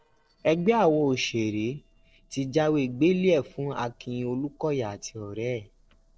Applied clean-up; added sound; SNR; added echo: neural separator model SepFormer DNS4.